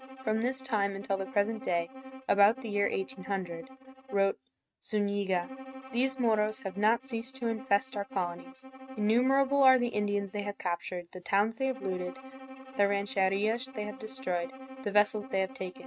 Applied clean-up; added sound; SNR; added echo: neural mask model RNNoise.